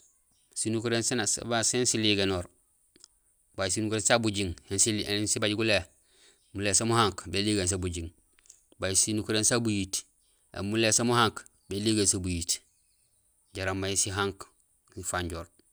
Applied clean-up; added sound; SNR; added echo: none; none; none; none.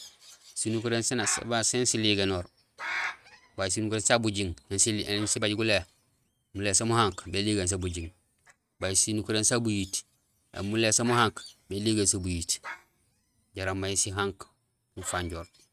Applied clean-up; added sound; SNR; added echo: neural mask model RNNoise.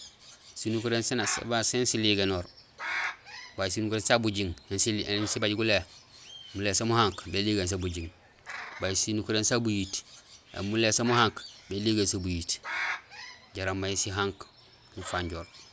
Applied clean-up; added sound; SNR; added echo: none; Bird; 14 dB; none.